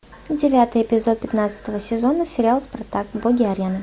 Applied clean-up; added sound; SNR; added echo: none; none; none; none.